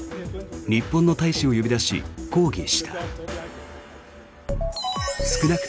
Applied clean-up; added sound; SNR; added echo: none; none; none; none.